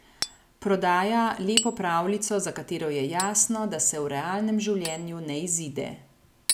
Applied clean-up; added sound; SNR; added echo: none; Hammer; 9 dB; none.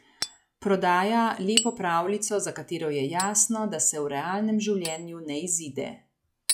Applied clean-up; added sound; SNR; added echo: classical method log-MMSE.